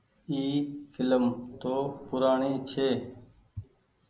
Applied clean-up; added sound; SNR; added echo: none; none; none; none.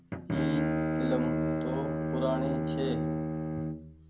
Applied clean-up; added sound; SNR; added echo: none; Bowed string instrument; -5 dB; none.